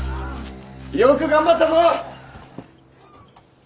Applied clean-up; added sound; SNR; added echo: none; none; none; none.